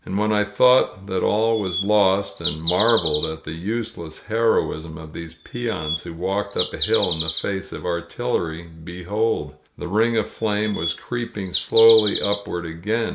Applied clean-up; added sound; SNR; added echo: none; Bird vocalization, bird call, bird song; 1 dB; none.